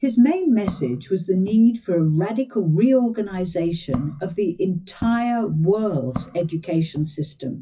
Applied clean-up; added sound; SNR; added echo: classical method WPE with log-MMSE.